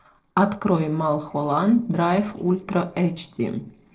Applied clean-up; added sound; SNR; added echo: neural separator model SepFormer DNS4.